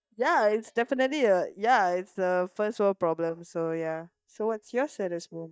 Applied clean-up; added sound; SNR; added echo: neural mask model DeepFilterNet 3.